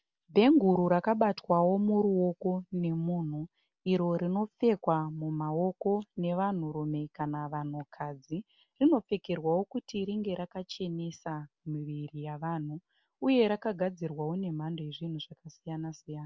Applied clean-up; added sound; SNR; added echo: none; none; none; none.